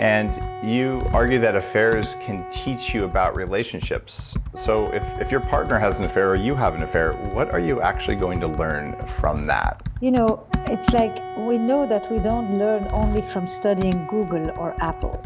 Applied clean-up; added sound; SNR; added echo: none; Computer keyboard + Wind instrument, woodwind instrument; 6 dB; none.